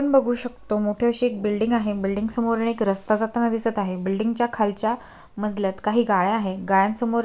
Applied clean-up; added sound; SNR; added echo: none; none; none; none.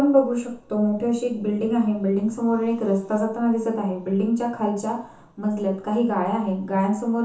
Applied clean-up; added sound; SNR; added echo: none; none; none; reverberation time 0.7 s.